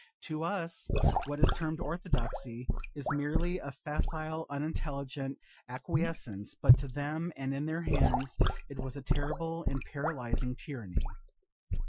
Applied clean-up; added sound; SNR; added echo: classical method Wiener filter.